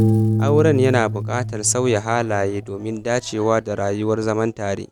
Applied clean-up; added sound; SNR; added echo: none; Piano; 3 dB; none.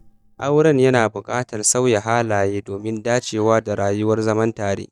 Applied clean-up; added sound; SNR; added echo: neural mask model DeepFilterNet 3.